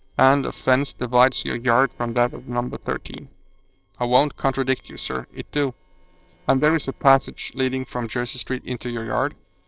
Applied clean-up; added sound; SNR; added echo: neural separator model SepFormer DNS4.